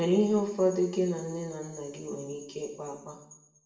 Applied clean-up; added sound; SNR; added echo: none; none; none; reverberation time 0.8 s.